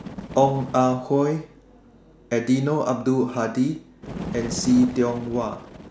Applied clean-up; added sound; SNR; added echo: none; Bird; 14 dB; none.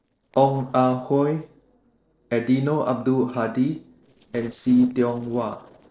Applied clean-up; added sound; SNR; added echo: neural separator model SepFormer DNS4.